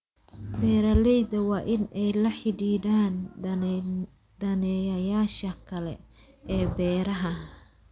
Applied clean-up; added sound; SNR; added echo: none; none; none; none.